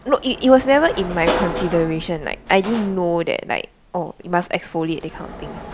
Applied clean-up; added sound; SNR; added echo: none; Sliding door / Slam; 10 dB; none.